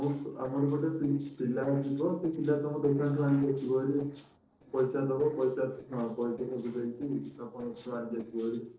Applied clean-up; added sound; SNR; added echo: neural separator model SepFormer DNS4.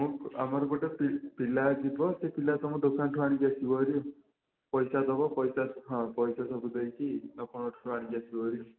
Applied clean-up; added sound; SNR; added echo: none; none; none; none.